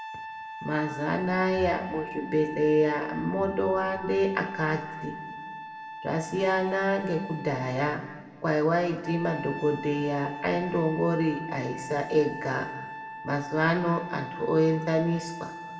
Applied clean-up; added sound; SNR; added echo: none; Trumpet; 12 dB; reverberation time 1.7 s.